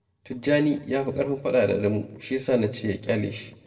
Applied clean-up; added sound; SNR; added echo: neural separator model SepFormer DNS4.